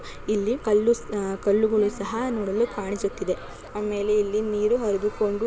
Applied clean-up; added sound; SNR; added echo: none; Buzz; 19 dB; none.